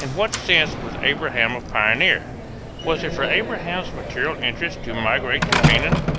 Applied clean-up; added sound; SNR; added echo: none; Slam; 3 dB; none.